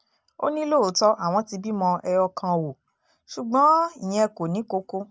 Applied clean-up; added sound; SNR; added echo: none; none; none; none.